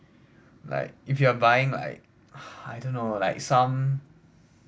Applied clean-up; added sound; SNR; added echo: none; none; none; none.